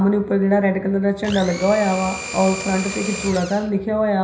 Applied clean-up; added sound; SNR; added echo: none; Domestic sounds, home sounds; 11 dB; reverberation time 0.5 s.